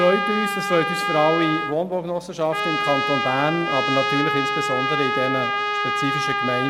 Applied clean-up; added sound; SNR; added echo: none; Trumpet; 0 dB; none.